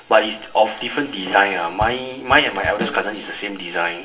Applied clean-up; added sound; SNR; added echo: none; Drum kit; 12 dB; reverberation time 0.7 s.